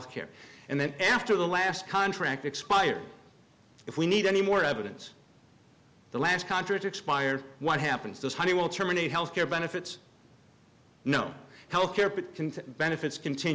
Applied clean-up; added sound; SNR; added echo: none; none; none; none.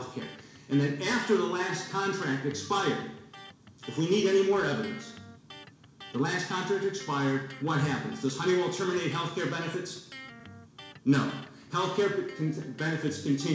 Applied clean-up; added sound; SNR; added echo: none; Electric guitar; 19 dB; reverberation time 0.7 s.